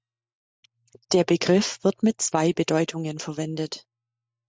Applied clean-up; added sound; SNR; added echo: neural mask model RNNoise.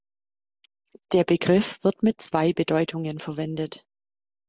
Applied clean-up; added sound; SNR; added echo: none; none; none; none.